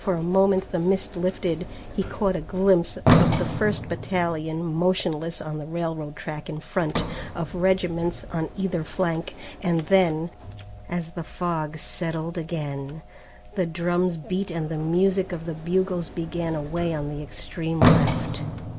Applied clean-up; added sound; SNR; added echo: none; Sliding door; 4 dB; none.